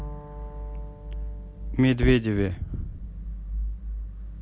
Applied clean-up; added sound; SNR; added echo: none; Bowed string instrument + Bird; 15 dB; none.